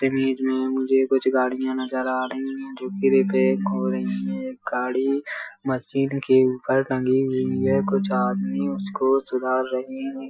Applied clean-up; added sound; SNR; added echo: classical method Wiener filter.